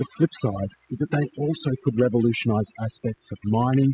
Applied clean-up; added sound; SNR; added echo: classical method spectral subtraction.